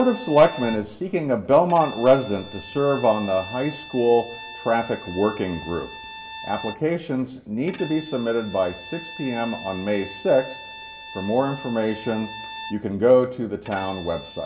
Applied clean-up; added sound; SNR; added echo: none; Bowed string instrument; 15 dB; reverberation time 1.2 s.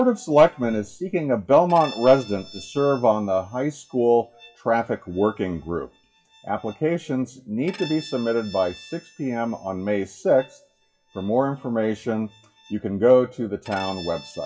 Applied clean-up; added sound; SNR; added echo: classical method WPE with log-MMSE.